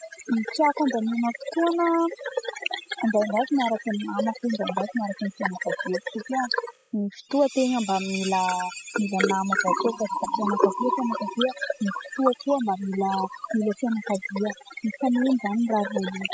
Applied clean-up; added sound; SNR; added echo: classical method spectral subtraction.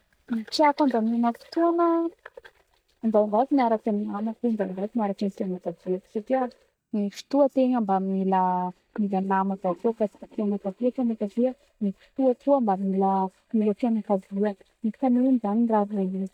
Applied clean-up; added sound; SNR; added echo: neural mask model DeepFilterNet 3.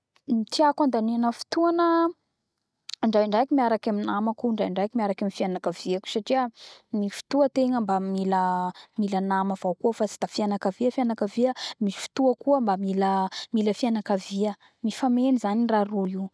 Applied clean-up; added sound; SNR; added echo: none; none; none; none.